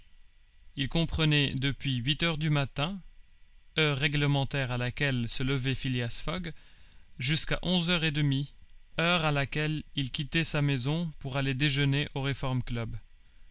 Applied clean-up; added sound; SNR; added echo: none; none; none; none.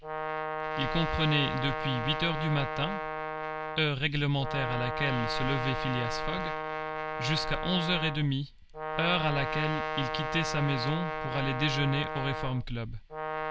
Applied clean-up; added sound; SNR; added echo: none; Brass instrument; 3 dB; none.